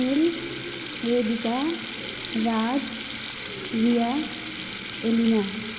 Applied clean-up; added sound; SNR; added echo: none; Sink (filling or washing) / Water tap, faucet; 6 dB; reverberation time 0.2 s.